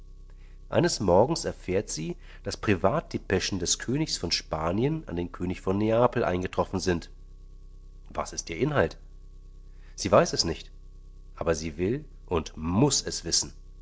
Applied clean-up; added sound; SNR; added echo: none; Engine; 17 dB; none.